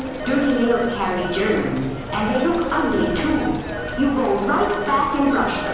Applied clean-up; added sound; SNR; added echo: none; Telephone; 8 dB; reverberation time 1.0 s.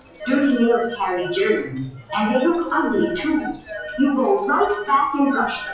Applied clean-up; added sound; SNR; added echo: classical method WPE with log-MMSE.